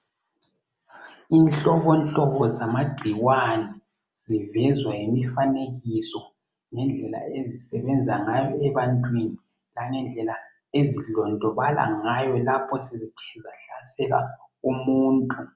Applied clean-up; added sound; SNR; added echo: none; none; none; none.